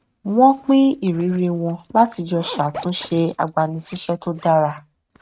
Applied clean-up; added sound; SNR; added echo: neural mask model RNNoise.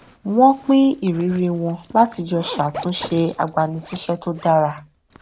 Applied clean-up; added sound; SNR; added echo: none; Zipper (clothing); 19 dB; none.